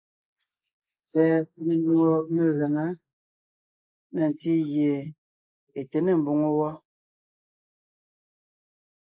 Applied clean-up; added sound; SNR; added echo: neural mask model Resemble Enhance denoiser.